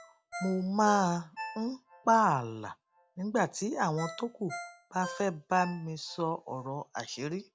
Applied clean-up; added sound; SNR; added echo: none; Ringtone; 15 dB; none.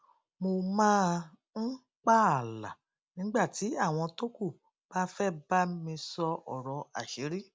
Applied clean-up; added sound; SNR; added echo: none; none; none; none.